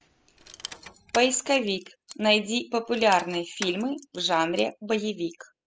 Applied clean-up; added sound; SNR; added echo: classical method spectral subtraction.